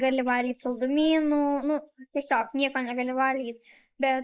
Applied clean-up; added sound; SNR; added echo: neural mask model Resemble Enhance denoiser.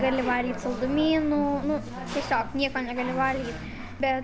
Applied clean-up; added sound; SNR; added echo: none; Bass guitar; 18 dB; none.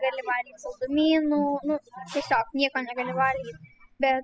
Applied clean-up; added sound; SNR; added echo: classical method spectral subtraction.